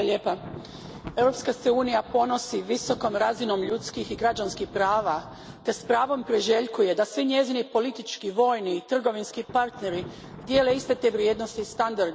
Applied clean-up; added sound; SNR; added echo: none; Thunder; 18 dB; none.